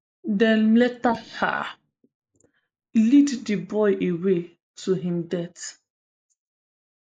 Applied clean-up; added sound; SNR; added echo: neural mask model Resemble Enhance denoiser.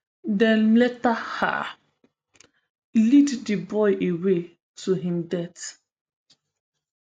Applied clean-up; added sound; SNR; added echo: none; none; none; none.